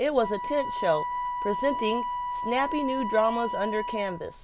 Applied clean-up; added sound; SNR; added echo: none; Wind instrument, woodwind instrument; 4 dB; none.